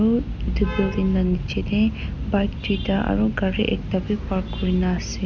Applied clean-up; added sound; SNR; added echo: none; none; none; none.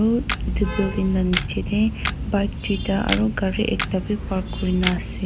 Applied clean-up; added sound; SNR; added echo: none; Camera; 10 dB; none.